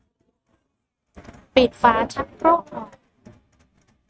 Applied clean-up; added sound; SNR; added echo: neural mask model RNNoise.